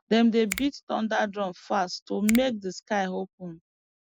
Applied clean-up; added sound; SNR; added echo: none; Finger snapping; 15 dB; none.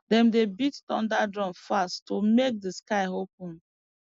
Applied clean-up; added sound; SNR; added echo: none; none; none; none.